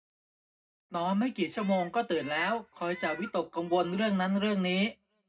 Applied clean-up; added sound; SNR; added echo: none; Meow; 15 dB; reverberation time 0.2 s.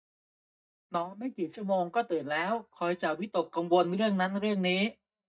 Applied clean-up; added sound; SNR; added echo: neural mask model DeepFilterNet 3.